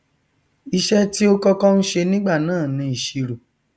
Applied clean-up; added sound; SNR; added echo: none; none; none; none.